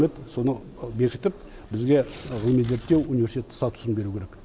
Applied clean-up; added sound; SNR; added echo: none; Tearing; 17 dB; none.